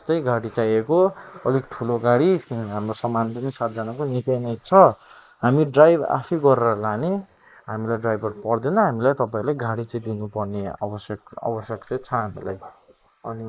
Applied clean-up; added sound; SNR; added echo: neural mask model Resemble Enhance denoiser.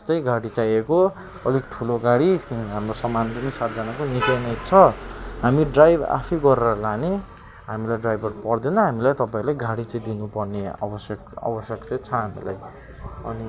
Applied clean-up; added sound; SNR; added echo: none; none; none; none.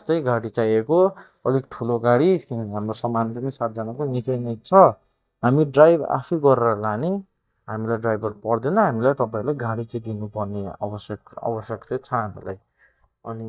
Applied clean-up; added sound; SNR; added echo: neural mask model DeepFilterNet 3.